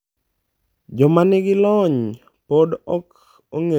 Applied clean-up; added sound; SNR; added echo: none; none; none; none.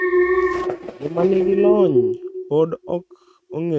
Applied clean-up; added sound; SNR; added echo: neural mask model RNNoise.